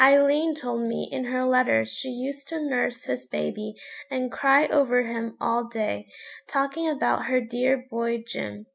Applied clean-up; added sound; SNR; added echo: none; none; none; none.